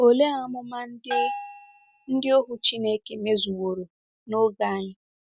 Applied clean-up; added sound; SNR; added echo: none; Bell; 7 dB; none.